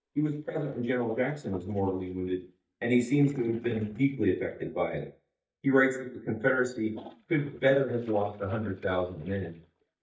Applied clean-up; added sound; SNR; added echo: neural mask model DeepFilterNet 3.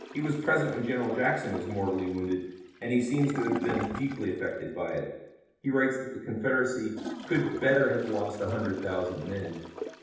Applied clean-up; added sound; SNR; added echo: none; Toilet flush / Gurgling; 12 dB; reverberation time 0.9 s.